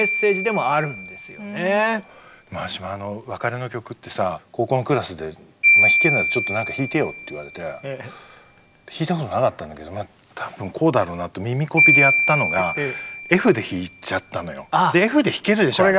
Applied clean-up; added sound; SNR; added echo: none; Marimba, xylophone; 3 dB; none.